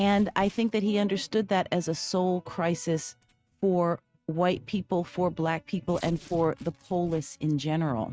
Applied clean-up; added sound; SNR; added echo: neural mask model RNNoise.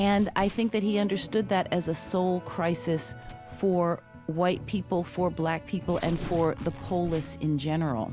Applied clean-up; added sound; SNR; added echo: none; Tearing; 18 dB; none.